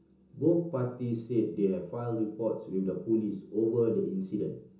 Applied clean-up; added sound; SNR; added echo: none; none; none; reverberation time 0.6 s.